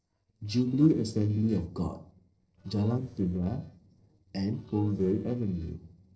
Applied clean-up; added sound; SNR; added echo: neural separator model SepFormer DNS4.